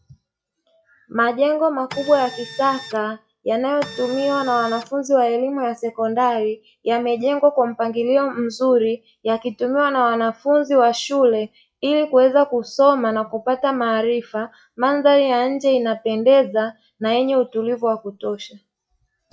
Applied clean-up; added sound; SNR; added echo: classical method log-MMSE.